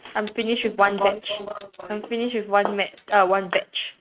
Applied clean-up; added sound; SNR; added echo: neural mask model RNNoise.